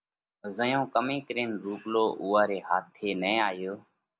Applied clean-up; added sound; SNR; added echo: none; none; none; none.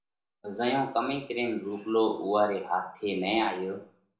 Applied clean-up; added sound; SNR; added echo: none; none; none; reverberation time 0.4 s.